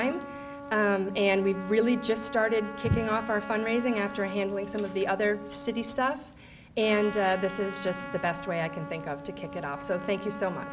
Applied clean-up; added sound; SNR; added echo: none; Trumpet; 12 dB; none.